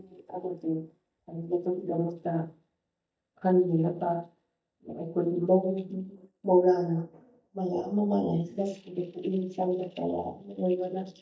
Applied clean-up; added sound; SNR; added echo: neural mask model DeepFilterNet 3.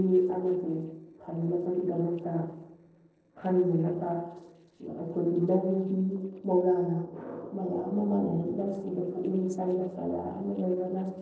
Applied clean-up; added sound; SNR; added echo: neural separator model SepFormer DNS4.